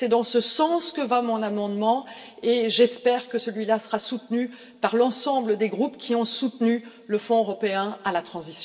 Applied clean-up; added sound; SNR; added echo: none; none; none; reverberation time 1.5 s.